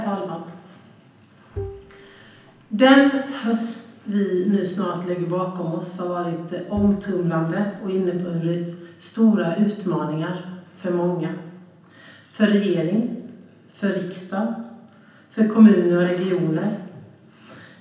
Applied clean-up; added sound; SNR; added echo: none; Bowed string instrument; 15 dB; reverberation time 0.9 s.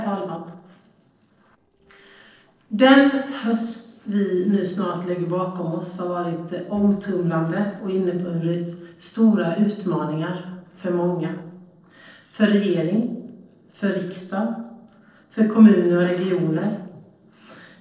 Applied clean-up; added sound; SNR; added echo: neural separator model SepFormer DNS4.